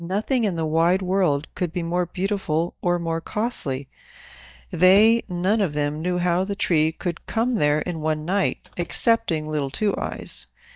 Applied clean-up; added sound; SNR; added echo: neural mask model DeepFilterNet 3.